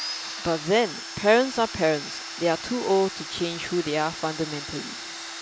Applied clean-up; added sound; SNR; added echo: none; Domestic sounds, home sounds; 10 dB; none.